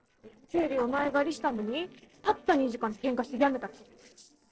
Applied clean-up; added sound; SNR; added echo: neural separator model SepFormer DNS4.